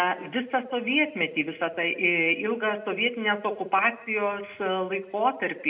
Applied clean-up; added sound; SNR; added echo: none; none; none; reverberation time 0.6 s.